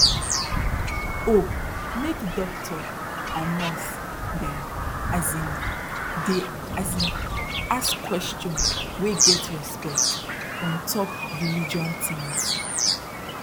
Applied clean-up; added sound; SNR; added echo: none; Bird vocalization, bird call, bird song; -3 dB; none.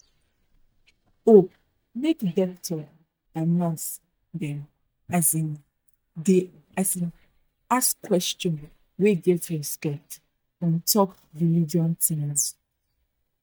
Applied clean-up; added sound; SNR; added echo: neural mask model DeepFilterNet 3.